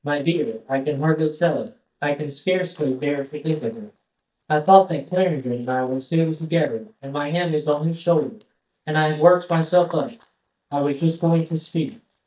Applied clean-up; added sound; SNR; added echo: neural mask model DeepFilterNet 3.